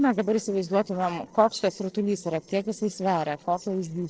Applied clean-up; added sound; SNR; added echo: neural separator model SepFormer DNS4.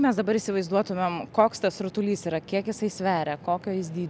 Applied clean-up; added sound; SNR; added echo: none; none; none; none.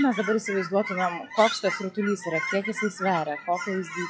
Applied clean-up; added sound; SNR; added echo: classical method log-MMSE.